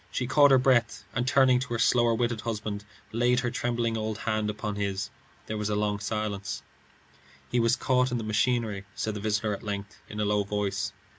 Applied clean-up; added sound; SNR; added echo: none; none; none; none.